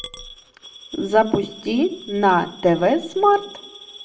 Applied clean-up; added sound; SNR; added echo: none; Coin (dropping) / Glass; 19 dB; reverberation time 0.5 s.